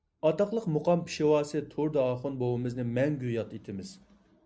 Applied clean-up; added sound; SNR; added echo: none; none; none; none.